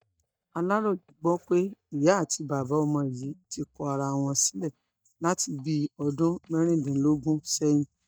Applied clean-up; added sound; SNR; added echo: neural mask model DeepFilterNet 3.